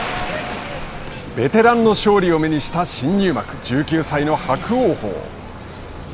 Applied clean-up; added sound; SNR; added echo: none; Vehicle; 15 dB; none.